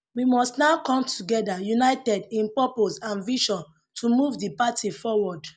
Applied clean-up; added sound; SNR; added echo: none; none; none; none.